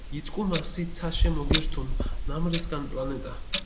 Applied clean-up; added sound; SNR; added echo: none; Clock; -3 dB; reverberation time 0.5 s.